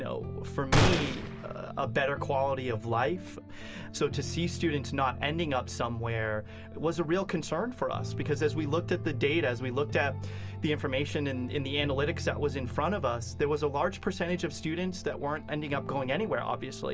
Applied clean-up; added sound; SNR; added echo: none; Gunshot, gunfire; -2 dB; none.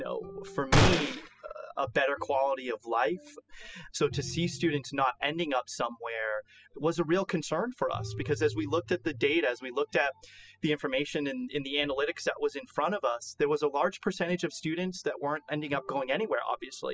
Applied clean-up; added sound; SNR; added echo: classical method spectral subtraction.